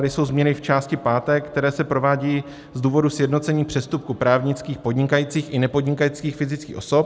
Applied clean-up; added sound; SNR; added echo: none; none; none; none.